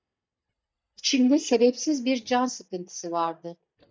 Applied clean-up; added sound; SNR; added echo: neural mask model DeepFilterNet 3.